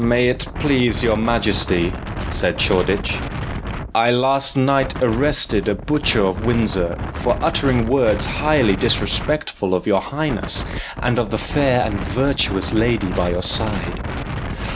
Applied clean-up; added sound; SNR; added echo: none; Wind; 7 dB; none.